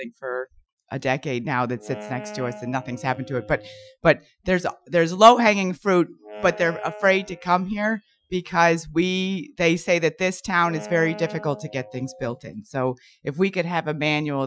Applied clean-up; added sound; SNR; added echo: classical method Wiener filter.